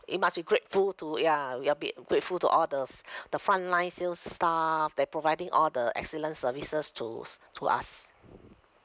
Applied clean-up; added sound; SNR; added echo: none; none; none; none.